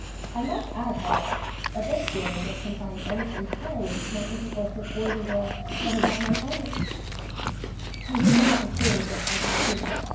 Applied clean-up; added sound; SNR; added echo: none; Dog; -1 dB; reverberation time 0.9 s.